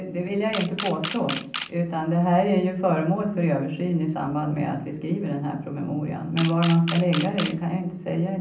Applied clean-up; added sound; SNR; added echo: none; Camera; 10 dB; reverberation time 0.6 s.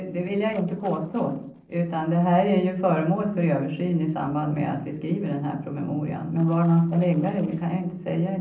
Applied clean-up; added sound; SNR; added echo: neural separator model SepFormer DNS4.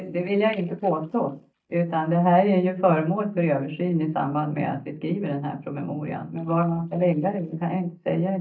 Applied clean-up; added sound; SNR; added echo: neural mask model DeepFilterNet 3.